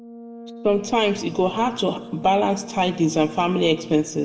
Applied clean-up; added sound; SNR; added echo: none; Brass instrument; 16 dB; reverberation time 1.1 s.